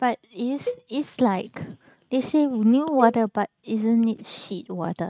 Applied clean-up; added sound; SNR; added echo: neural mask model RNNoise.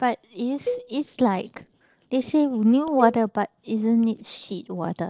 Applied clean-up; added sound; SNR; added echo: neural separator model SepFormer DNS4.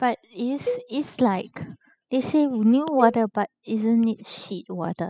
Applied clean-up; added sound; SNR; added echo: classical method spectral subtraction.